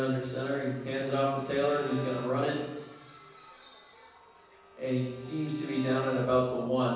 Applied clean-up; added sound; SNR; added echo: none; Bowed string instrument; 16 dB; reverberation time 1.1 s.